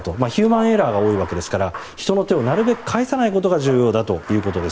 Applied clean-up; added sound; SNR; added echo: none; Bathtub (filling or washing); 17 dB; none.